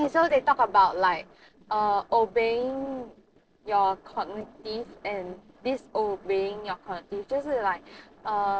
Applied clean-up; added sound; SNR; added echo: neural separator model SepFormer DNS4.